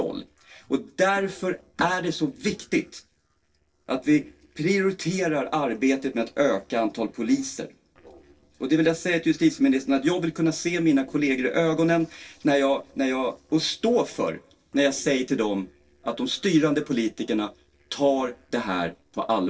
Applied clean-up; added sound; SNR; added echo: neural separator model SepFormer DNS4.